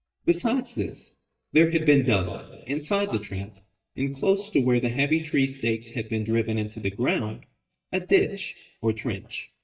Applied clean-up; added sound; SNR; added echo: neural mask model DeepFilterNet 3.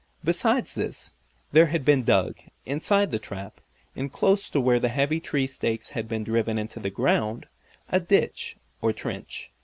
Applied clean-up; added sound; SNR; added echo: none; none; none; none.